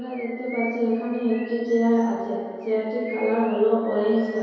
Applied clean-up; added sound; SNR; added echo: none; Bird vocalization, bird call, bird song; 18 dB; reverberation time 2.2 s.